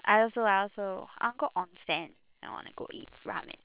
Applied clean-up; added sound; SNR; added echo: neural separator model SepFormer WHAM!.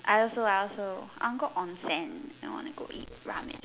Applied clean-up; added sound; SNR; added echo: none; none; none; none.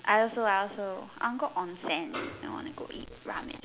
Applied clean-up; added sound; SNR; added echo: none; Snare drum; 10 dB; none.